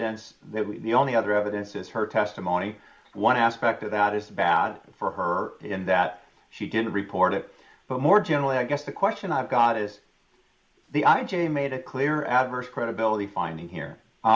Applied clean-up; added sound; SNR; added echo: none; none; none; none.